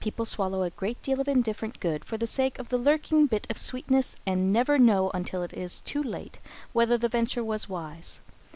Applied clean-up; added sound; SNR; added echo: none; none; none; none.